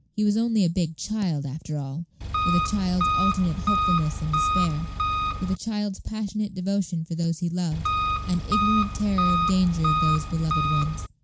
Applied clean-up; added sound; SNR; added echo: none; Engine; 0 dB; none.